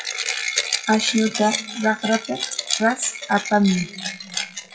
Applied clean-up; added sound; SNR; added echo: classical method WPE with log-MMSE.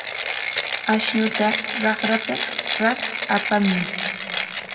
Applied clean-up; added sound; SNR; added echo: none; Mechanisms; 1 dB; reverberation time 1.4 s.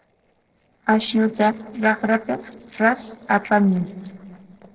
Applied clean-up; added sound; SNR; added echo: neural separator model SepFormer DNS4.